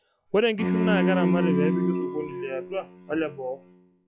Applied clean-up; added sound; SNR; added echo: classical method log-MMSE.